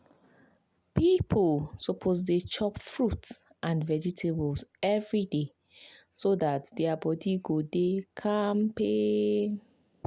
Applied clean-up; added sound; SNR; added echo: none; none; none; none.